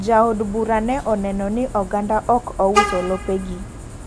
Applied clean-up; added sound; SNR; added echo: none; Vehicle horn, car horn, honking; 7 dB; none.